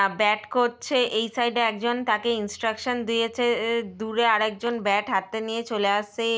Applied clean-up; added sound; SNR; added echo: none; none; none; none.